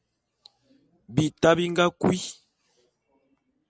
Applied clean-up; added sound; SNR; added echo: none; none; none; none.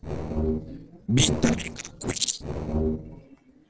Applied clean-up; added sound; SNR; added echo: neural separator model SepFormer DNS4.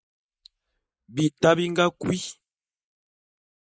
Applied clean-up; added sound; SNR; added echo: neural mask model Resemble Enhance denoiser.